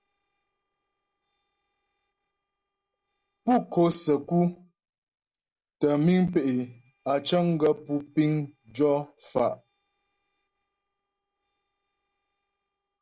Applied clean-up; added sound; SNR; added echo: neural separator model SepFormer DNS4.